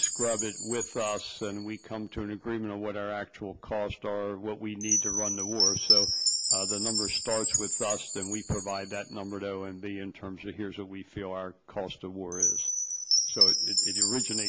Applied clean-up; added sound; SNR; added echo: none; Chime; -4 dB; none.